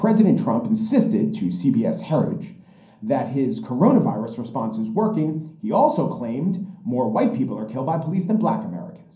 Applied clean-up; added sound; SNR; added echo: none; none; none; reverberation time 0.6 s.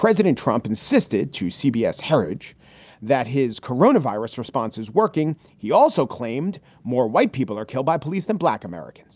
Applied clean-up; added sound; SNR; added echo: none; none; none; none.